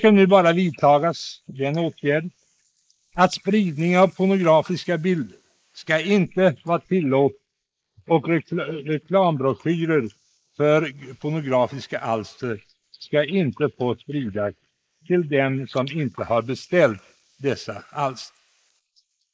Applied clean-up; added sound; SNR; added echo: neural mask model Resemble Enhance denoiser.